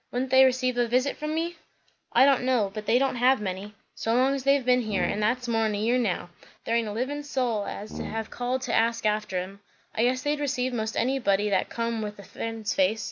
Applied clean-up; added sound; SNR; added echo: none; Brass instrument; 12 dB; none.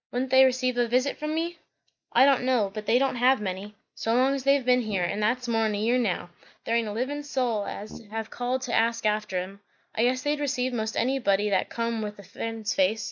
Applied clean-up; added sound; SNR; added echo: neural mask model DeepFilterNet 3.